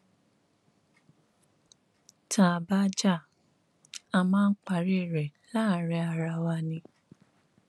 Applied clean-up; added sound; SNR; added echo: none; none; none; none.